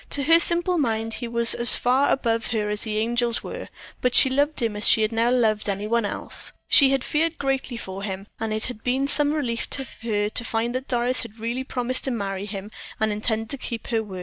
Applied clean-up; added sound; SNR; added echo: neural mask model DeepFilterNet 3.